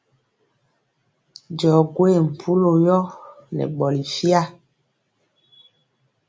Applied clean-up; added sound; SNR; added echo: none; none; none; none.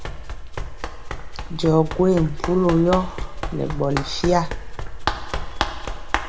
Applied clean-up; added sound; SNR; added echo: none; Run; 4 dB; none.